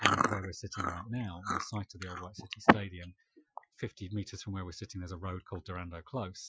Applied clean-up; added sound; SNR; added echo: classical method Wiener filter.